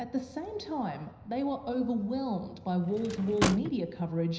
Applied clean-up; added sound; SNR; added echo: none; Drawer open or close / Wood; 4 dB; reverberation time 0.9 s.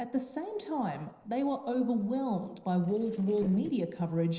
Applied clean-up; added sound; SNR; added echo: neural separator model SepFormer DNS4.